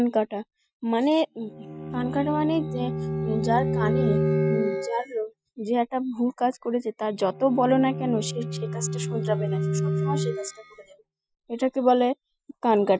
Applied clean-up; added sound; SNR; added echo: classical method Wiener filter.